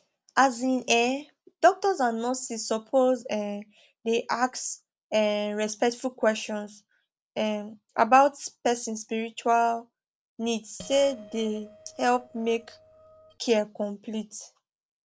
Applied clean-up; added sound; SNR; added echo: neural separator model SepFormer DNS4.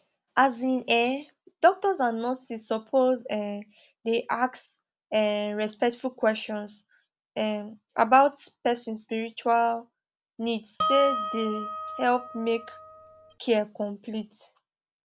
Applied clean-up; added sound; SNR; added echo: none; Harp; 5 dB; none.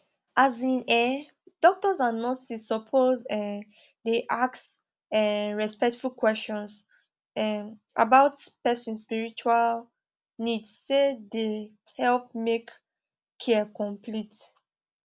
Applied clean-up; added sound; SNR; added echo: none; none; none; none.